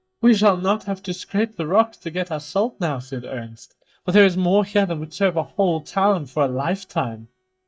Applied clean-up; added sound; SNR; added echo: neural mask model DeepFilterNet 3.